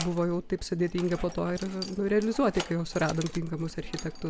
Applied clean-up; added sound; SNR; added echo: none; Keys jangling; 15 dB; none.